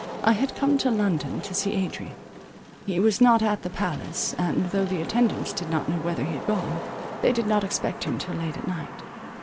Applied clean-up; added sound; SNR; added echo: none; Wind / Rain; 11 dB; none.